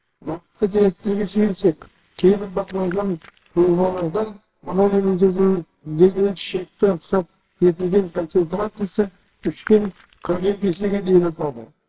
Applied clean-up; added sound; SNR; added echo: neural separator model SepFormer WHAMR!.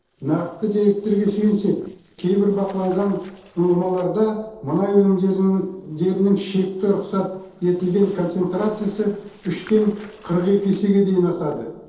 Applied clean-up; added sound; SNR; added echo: neural separator model SepFormer DNS4.